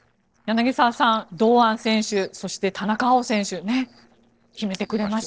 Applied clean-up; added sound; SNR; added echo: neural separator model SepFormer DNS4.